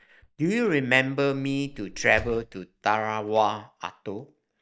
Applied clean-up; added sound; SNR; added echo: neural mask model DeepFilterNet 3.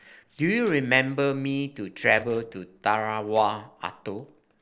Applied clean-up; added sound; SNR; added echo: neural separator model SepFormer DNS4.